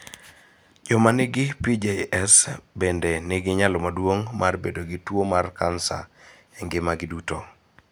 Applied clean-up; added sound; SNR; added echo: none; none; none; none.